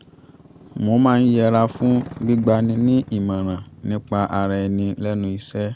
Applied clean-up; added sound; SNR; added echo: none; Motorcycle; 20 dB; none.